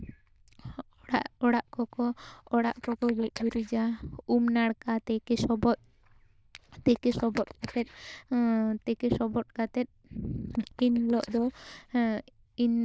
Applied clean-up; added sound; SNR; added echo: neural diffusion model UNIVERSE++.